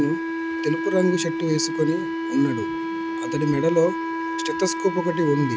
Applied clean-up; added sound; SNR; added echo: none; Wind instrument, woodwind instrument; 3 dB; none.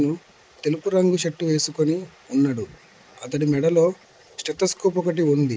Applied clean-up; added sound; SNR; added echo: neural mask model Resemble Enhance denoiser.